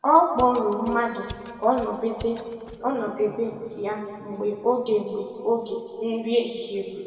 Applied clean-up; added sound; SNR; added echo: none; Mechanisms; 18 dB; reverberation time 1.9 s.